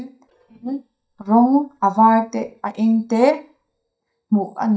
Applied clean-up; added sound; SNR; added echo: neural mask model DeepFilterNet 3.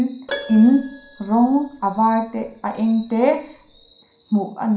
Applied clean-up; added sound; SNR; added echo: none; Keyboard (musical); 17 dB; reverberation time 0.5 s.